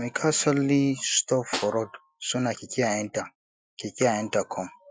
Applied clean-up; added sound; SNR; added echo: classical method Wiener filter.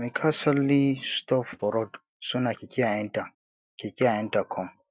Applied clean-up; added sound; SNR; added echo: neural mask model DeepFilterNet 3.